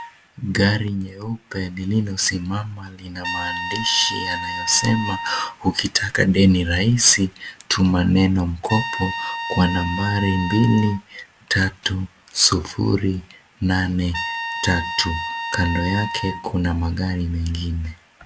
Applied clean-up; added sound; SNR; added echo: none; Trumpet; 10 dB; none.